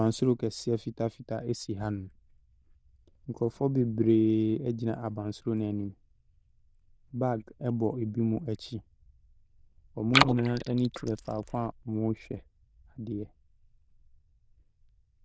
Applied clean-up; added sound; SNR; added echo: neural diffusion model UNIVERSE++.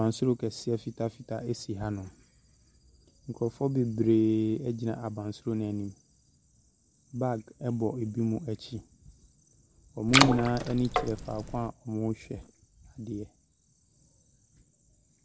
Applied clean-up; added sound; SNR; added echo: none; Water / Splash, splatter; -3 dB; none.